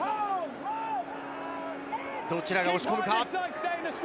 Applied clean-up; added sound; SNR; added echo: none; Bowed string instrument; 16 dB; none.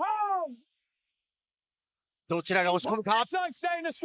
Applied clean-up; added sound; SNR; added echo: neural mask model Resemble Enhance denoiser.